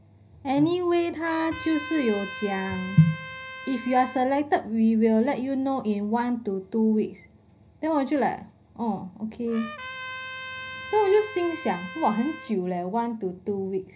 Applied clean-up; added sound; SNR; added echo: none; Trumpet; 13 dB; reverberation time 0.4 s.